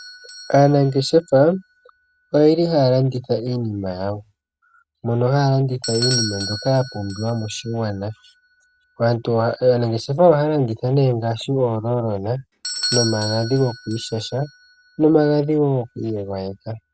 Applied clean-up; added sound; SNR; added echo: none; Bell / Doorbell; 14 dB; none.